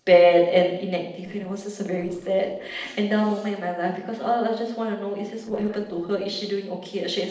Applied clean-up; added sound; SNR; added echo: neural separator model SepFormer DNS4.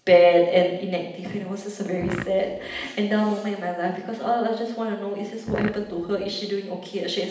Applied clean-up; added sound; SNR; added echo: none; Fart; 11 dB; reverberation time 0.8 s.